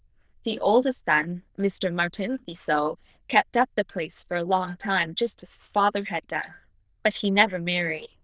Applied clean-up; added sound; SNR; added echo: neural diffusion model UNIVERSE++.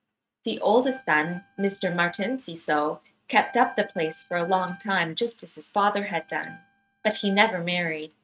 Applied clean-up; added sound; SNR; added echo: neural mask model RNNoise.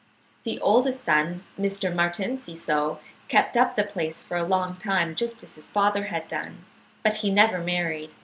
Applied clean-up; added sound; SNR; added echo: none; none; none; none.